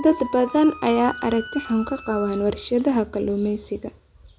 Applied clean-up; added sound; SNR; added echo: none; Wind instrument, woodwind instrument; 16 dB; none.